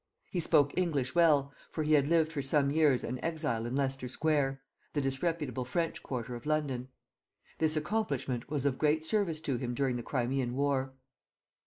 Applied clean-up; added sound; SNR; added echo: neural mask model Resemble Enhance denoiser.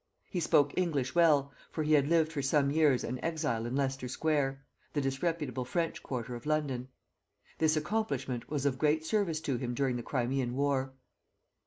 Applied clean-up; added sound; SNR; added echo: none; none; none; none.